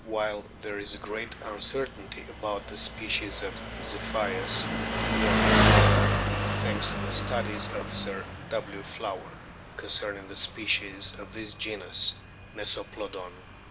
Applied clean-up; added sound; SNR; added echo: none; Engine; -3 dB; none.